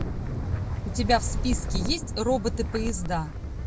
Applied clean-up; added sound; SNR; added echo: none; Wind; 0 dB; none.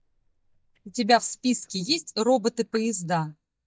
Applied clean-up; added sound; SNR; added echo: neural mask model DeepFilterNet 3.